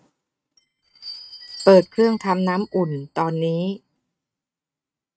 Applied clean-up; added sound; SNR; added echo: neural mask model RNNoise.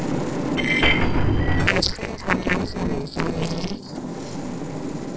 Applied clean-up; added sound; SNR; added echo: neural separator model SepFormer DNS4.